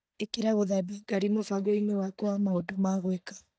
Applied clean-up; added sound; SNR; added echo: neural mask model DeepFilterNet 3.